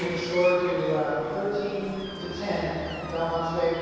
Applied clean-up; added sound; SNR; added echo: none; Door; 11 dB; reverberation time 2.2 s.